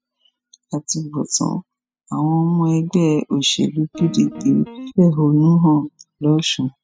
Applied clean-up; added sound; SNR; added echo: classical method spectral subtraction.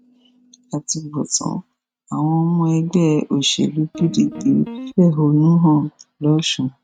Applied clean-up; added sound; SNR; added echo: neural mask model RNNoise.